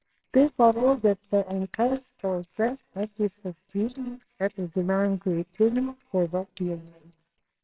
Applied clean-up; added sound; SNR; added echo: neural separator model SepFormer WHAMR!.